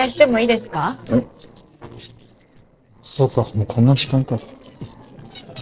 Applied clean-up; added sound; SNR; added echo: neural separator model SepFormer DNS4.